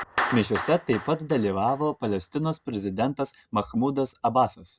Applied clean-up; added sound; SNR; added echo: none; Clapping; 11 dB; none.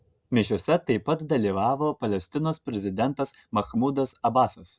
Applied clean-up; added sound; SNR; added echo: none; none; none; none.